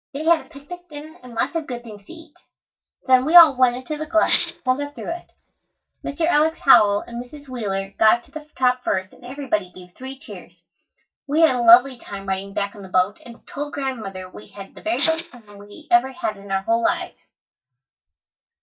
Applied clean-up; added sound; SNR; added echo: neural mask model DeepFilterNet 3.